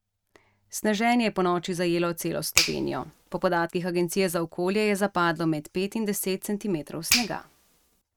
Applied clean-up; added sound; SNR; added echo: neural mask model RNNoise.